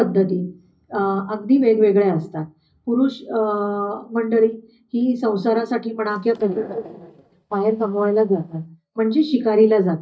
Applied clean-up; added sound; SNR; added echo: neural mask model DeepFilterNet 3.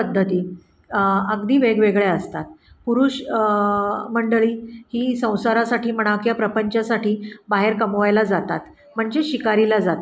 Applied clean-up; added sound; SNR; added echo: none; none; none; none.